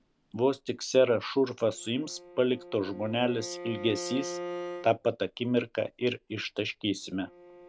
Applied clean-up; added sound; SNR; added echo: none; Bowed string instrument; 14 dB; none.